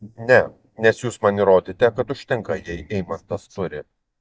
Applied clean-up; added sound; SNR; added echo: neural mask model DeepFilterNet 3.